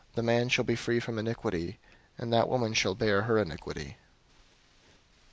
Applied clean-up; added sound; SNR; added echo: none; none; none; none.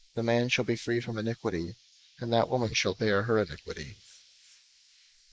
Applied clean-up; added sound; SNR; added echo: neural mask model Resemble Enhance denoiser.